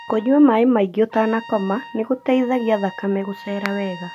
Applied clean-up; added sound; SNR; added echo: none; Trumpet; 19 dB; none.